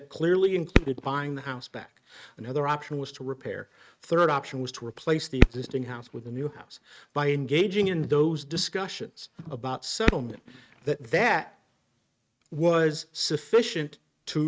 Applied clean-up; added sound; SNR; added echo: neural mask model RNNoise.